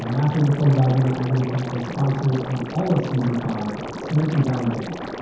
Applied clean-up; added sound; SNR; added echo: none; Liquid; 9 dB; reverberation time 0.9 s.